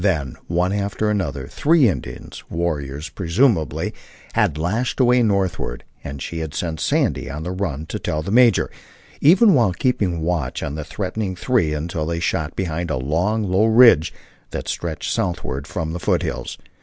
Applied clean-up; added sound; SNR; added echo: none; none; none; none.